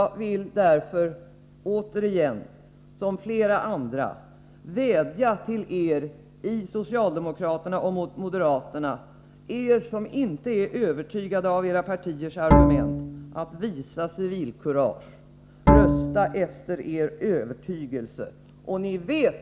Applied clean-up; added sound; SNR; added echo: none; Bowed string instrument; -5 dB; none.